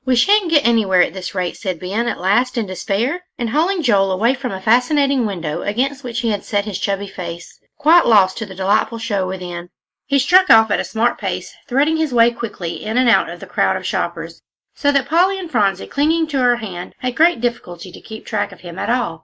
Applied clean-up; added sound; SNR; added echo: neural mask model Resemble Enhance denoiser.